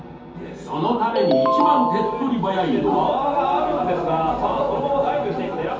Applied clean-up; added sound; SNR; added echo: none; Ringtone; 0 dB; reverberation time 0.6 s.